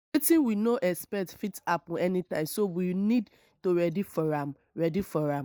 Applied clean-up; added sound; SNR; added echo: neural mask model Resemble Enhance denoiser.